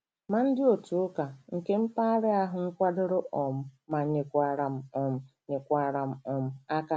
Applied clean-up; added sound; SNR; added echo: none; none; none; none.